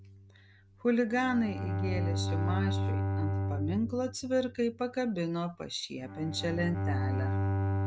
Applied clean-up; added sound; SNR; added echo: neural mask model RNNoise.